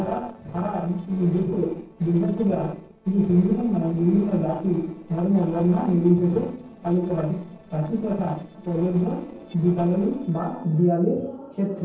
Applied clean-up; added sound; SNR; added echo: neural separator model SepFormer DNS4.